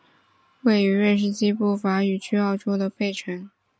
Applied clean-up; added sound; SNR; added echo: none; none; none; none.